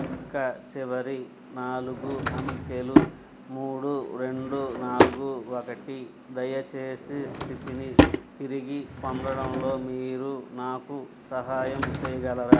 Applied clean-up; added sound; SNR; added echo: none; Drawer open or close / Wood; -3 dB; none.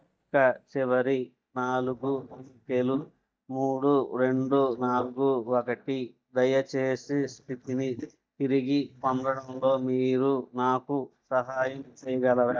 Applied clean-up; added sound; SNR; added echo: neural mask model DeepFilterNet 3.